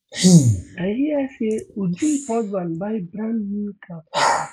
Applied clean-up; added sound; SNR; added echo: neural mask model Resemble Enhance denoiser.